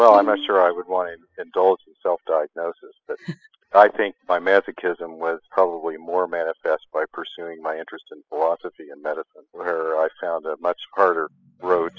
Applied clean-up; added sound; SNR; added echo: classical method spectral subtraction.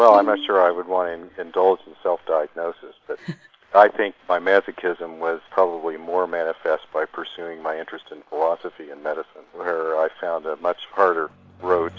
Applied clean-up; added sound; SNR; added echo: none; Bowed string instrument; 13 dB; none.